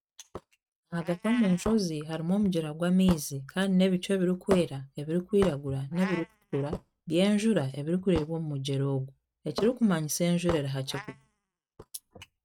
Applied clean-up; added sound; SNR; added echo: neural mask model RNNoise.